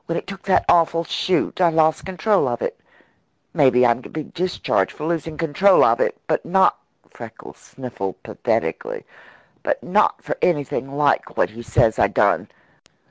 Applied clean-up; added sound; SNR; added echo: none; none; none; none.